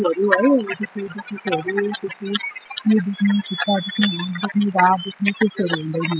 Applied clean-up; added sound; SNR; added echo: classical method spectral subtraction.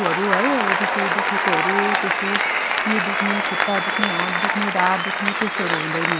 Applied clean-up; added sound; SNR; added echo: none; Applause; -4 dB; none.